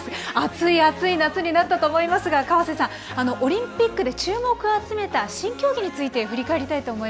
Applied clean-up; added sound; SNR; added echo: none; none; none; none.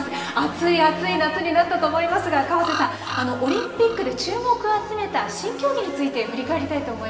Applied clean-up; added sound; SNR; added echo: none; Bird vocalization, bird call, bird song; 10 dB; reverberation time 2.3 s.